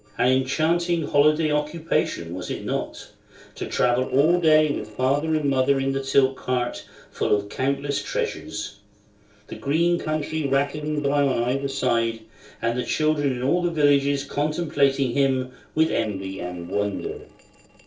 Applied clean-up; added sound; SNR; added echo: neural separator model SepFormer DNS4.